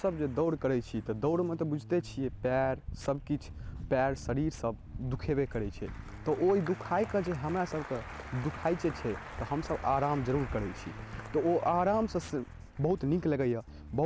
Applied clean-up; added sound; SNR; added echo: none; Applause + Bass guitar; 14 dB; none.